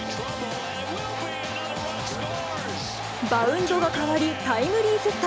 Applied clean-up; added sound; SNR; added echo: none; Brass instrument; 11 dB; none.